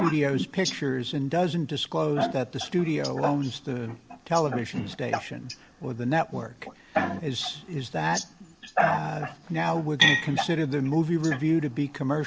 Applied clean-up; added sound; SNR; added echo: none; none; none; none.